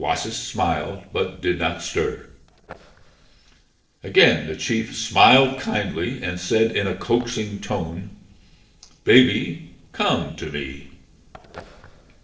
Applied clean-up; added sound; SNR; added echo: neural separator model SepFormer DNS4.